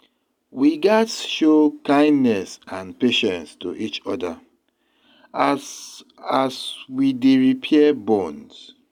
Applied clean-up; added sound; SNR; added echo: none; none; none; none.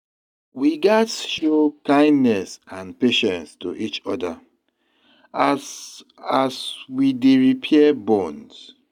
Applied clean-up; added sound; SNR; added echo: neural mask model DeepFilterNet 3.